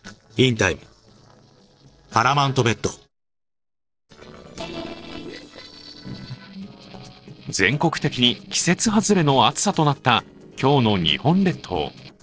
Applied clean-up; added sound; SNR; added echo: neural separator model SepFormer DNS4.